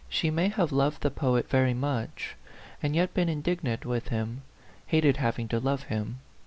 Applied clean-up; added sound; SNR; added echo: none; none; none; none.